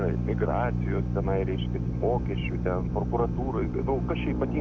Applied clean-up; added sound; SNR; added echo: none; Drill; -3 dB; none.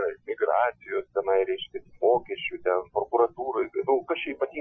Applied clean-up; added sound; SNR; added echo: classical method Wiener filter.